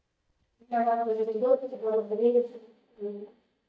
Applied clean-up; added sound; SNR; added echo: neural mask model DeepFilterNet 3.